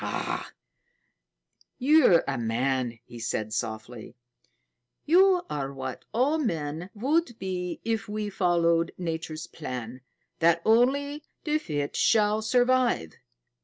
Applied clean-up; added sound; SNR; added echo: none; none; none; none.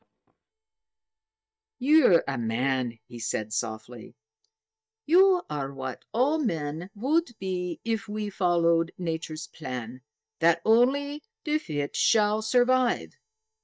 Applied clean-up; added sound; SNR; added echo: neural mask model DeepFilterNet 3.